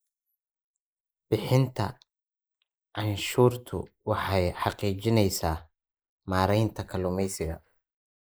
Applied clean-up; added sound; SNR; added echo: neural mask model Resemble Enhance denoiser.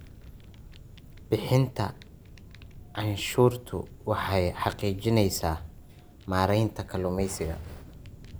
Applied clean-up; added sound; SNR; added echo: none; Fire; 17 dB; none.